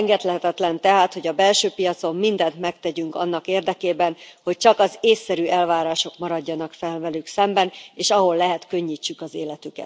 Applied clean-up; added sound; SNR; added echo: none; none; none; none.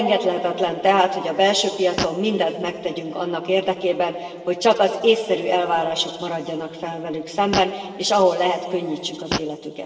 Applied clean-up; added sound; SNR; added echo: none; Fart; 12 dB; reverberation time 2.7 s.